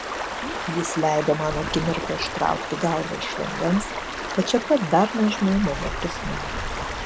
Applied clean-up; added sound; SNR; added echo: none; Stream; 5 dB; none.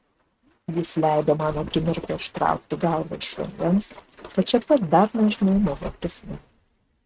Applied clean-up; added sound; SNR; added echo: neural mask model RNNoise.